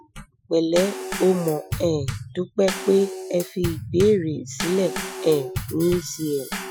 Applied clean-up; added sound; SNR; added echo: classical method Wiener filter.